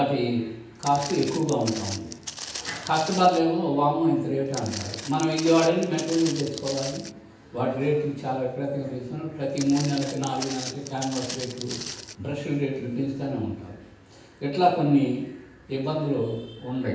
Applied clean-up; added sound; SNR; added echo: none; Walk, footsteps; 11 dB; reverberation time 0.9 s.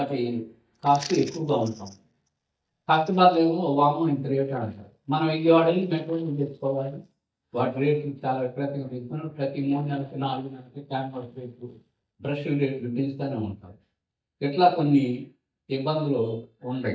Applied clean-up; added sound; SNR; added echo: neural mask model DeepFilterNet 3.